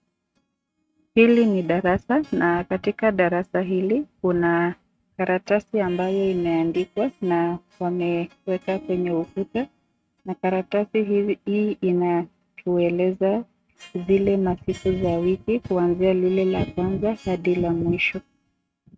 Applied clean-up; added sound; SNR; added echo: neural mask model RNNoise.